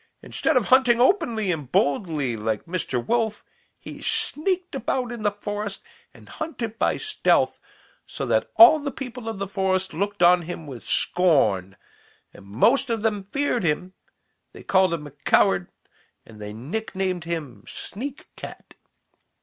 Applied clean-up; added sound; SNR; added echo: none; none; none; none.